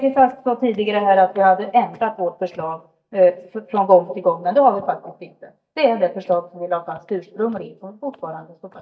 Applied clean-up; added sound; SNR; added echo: neural mask model DeepFilterNet 3.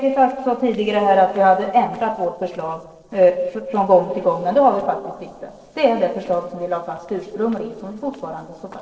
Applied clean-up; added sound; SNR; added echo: neural separator model SepFormer DNS4.